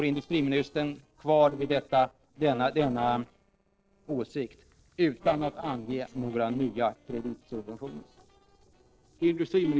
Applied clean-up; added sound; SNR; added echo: neural separator model SepFormer DNS4.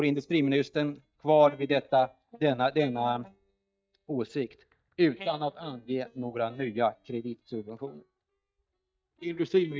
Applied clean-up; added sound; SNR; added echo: neural mask model DeepFilterNet 3.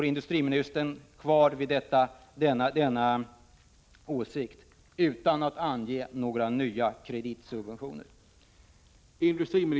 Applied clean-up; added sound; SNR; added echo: none; none; none; none.